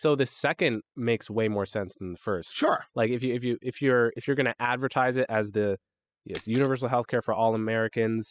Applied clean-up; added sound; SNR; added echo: classical method spectral subtraction.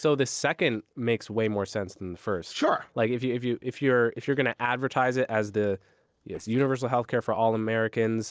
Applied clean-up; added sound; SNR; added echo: neural separator model SepFormer DNS4.